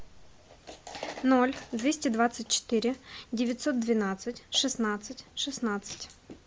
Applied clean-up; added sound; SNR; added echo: none; none; none; none.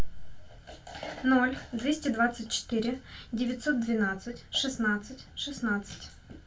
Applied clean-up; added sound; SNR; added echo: none; none; none; reverberation time 0.2 s.